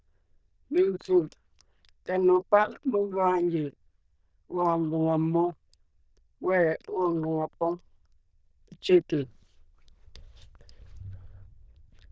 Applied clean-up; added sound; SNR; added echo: neural diffusion model UNIVERSE++.